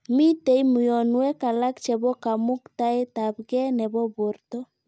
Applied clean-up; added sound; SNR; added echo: none; none; none; none.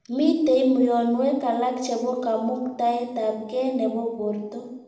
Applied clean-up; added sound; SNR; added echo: none; none; none; reverberation time 0.9 s.